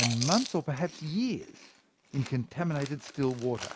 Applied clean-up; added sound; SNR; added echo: none; Chewing, mastication; 8 dB; none.